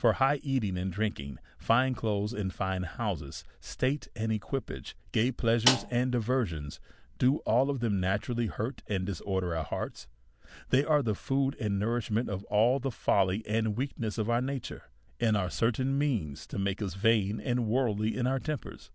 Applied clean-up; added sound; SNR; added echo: none; Snare drum; 3 dB; none.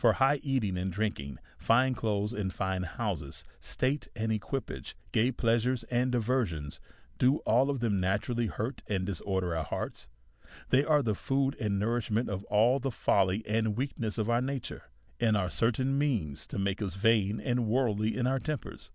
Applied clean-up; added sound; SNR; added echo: none; none; none; none.